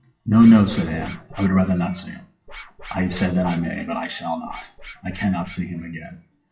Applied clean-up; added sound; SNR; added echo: classical method WPE with log-MMSE.